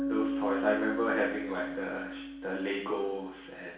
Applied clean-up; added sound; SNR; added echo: none; Bass guitar; 4 dB; reverberation time 0.6 s.